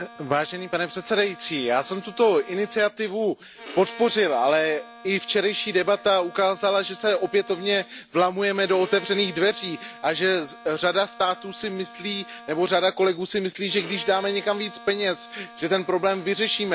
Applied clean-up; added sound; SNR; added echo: none; Bowed string instrument; 19 dB; none.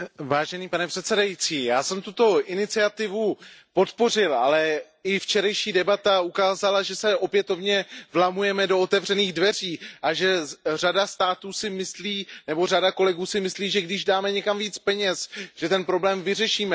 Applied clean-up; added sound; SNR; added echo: none; none; none; none.